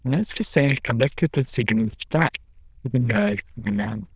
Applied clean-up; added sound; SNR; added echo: neural diffusion model UNIVERSE++.